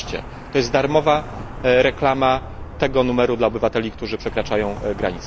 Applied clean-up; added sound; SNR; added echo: none; Traffic noise, roadway noise; 13 dB; none.